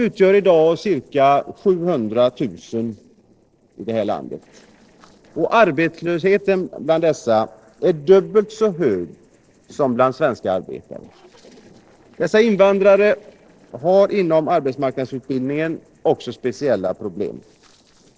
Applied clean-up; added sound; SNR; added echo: neural separator model SepFormer DNS4.